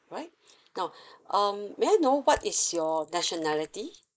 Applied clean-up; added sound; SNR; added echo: neural mask model Resemble Enhance denoiser.